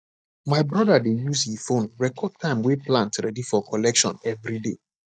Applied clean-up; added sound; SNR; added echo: neural mask model DeepFilterNet 3.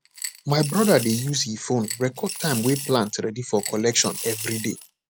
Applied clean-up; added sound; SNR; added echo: none; Coin (dropping) / Glass; 11 dB; none.